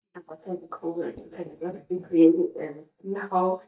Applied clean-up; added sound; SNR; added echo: neural mask model DeepFilterNet 3.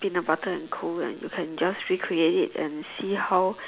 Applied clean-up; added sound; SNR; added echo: none; none; none; none.